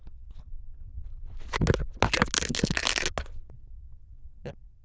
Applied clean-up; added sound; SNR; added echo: neural diffusion model UNIVERSE++.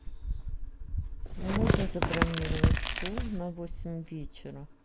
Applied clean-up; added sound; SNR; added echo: none; Tearing; -5 dB; none.